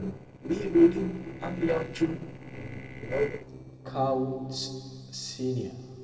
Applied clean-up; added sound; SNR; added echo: neural separator model SepFormer DNS4.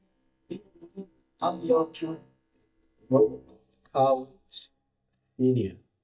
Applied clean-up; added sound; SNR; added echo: neural mask model DeepFilterNet 3.